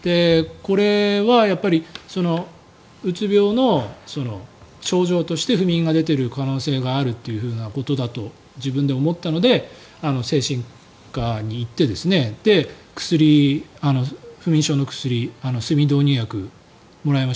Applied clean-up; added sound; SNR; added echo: none; none; none; none.